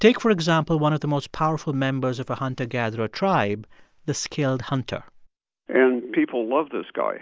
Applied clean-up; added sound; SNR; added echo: none; none; none; none.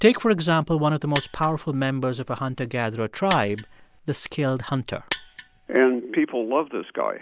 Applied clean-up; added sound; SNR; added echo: none; Mechanisms; 4 dB; none.